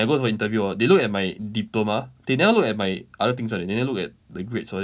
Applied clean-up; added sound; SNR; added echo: none; none; none; none.